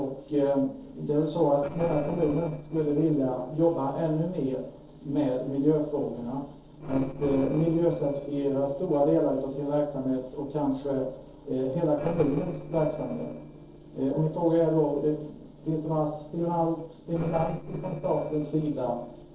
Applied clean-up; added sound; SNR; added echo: neural separator model SepFormer DNS4.